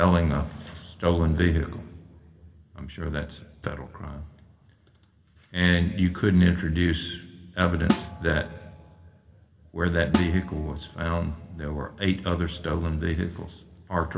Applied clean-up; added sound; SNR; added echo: none; Snare drum; 7 dB; reverberation time 1.6 s.